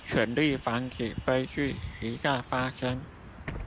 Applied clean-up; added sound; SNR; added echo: none; Bus; 15 dB; none.